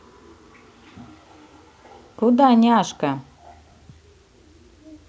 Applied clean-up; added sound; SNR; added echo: none; none; none; none.